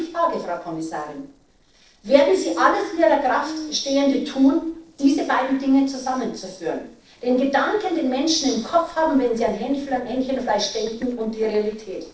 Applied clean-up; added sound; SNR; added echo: neural separator model SepFormer DNS4.